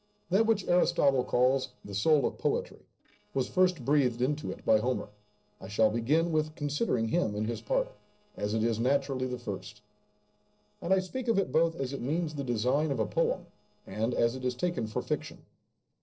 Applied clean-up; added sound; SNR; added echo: neural separator model SepFormer DNS4.